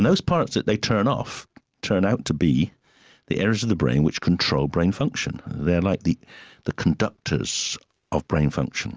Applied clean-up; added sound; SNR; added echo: none; none; none; none.